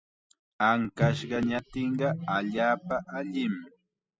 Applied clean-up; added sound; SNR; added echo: classical method spectral subtraction.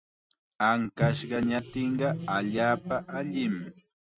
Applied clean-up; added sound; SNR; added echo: neural mask model RNNoise.